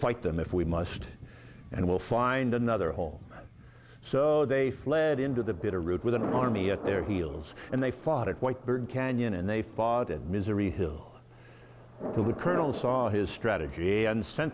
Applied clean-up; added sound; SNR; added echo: none; Thunder; 12 dB; none.